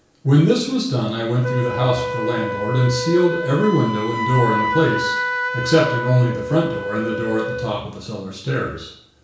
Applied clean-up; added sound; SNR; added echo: none; Wind instrument, woodwind instrument; 6 dB; reverberation time 0.6 s.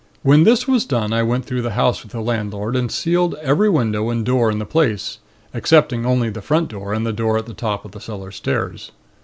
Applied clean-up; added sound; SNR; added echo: none; none; none; none.